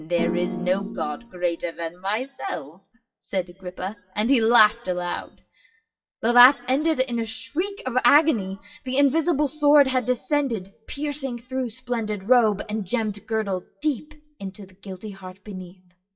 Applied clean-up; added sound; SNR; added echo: classical method WPE with log-MMSE.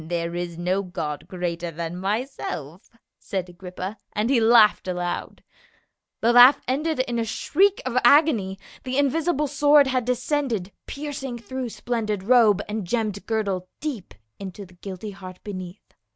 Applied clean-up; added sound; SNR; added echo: none; none; none; none.